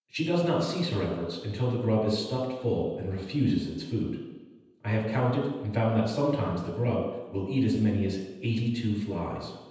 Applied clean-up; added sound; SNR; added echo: none; none; none; reverberation time 1.1 s.